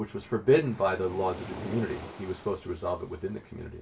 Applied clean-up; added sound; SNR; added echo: none; Waves, surf; 15 dB; reverberation time 0.2 s.